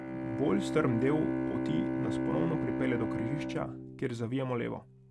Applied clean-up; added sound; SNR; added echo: none; Bowed string instrument; 0 dB; none.